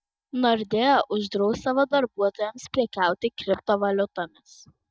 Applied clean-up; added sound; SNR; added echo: neural mask model DeepFilterNet 3.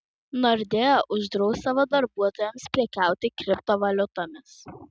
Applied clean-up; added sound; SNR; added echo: none; none; none; none.